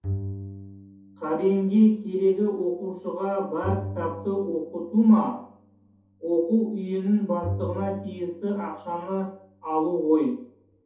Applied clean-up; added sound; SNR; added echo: none; Bowed string instrument; 13 dB; reverberation time 0.5 s.